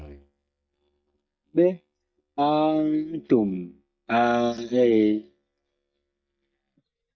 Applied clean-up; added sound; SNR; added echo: neural mask model DeepFilterNet 3.